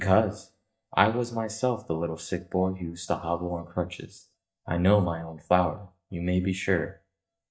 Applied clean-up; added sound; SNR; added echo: neural mask model DeepFilterNet 3.